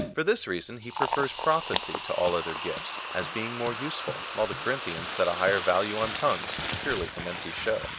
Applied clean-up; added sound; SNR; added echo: none; Liquid; 5 dB; none.